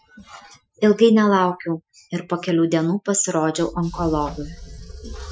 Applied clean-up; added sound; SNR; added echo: classical method Wiener filter.